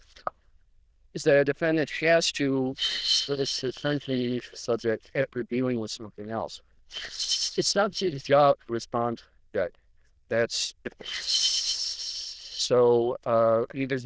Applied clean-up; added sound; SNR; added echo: neural diffusion model UNIVERSE++.